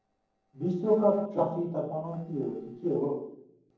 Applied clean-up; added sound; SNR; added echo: neural separator model SepFormer DNS4.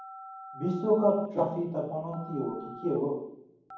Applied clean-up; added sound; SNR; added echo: none; Telephone; 16 dB; reverberation time 1.2 s.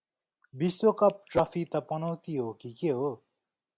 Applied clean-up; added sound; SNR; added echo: none; none; none; none.